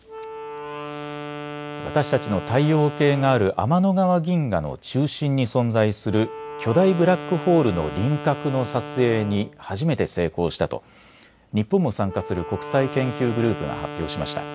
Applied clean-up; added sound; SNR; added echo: none; Wind instrument, woodwind instrument; 13 dB; none.